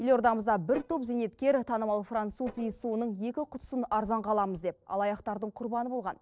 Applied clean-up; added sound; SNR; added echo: neural separator model SepFormer DNS4.